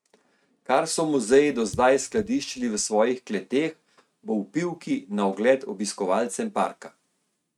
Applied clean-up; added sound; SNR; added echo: neural mask model RNNoise.